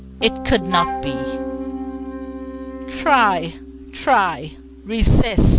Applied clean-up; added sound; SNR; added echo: none; Wind instrument, woodwind instrument + Piano; 9 dB; none.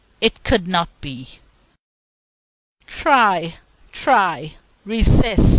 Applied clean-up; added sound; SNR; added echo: none; none; none; none.